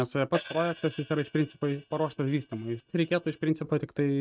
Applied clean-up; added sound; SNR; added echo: neural mask model RNNoise.